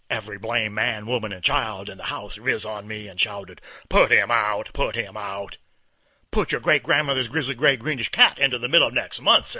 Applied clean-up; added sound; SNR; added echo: none; none; none; none.